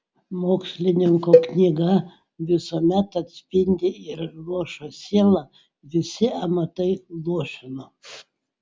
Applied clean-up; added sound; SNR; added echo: none; Cowbell; -1 dB; none.